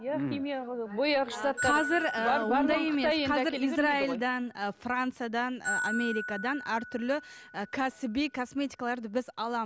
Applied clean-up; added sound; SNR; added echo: none; Glockenspiel; 10 dB; none.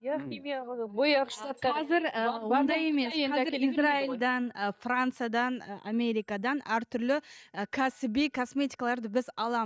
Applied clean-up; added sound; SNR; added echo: neural mask model DeepFilterNet 3.